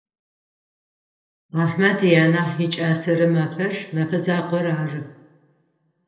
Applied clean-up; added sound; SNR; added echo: none; none; none; reverberation time 0.7 s.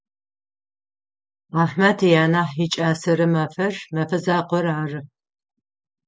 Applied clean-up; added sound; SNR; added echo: none; none; none; none.